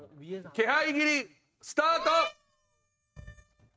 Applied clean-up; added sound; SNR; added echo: neural mask model RNNoise.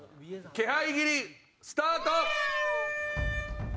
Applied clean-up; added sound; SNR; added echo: none; Meow; 6 dB; none.